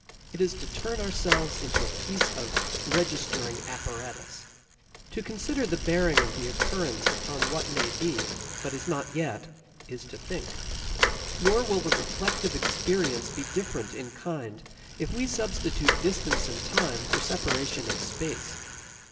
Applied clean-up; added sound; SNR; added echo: none; Bicycle; -1 dB; reverberation time 1.4 s.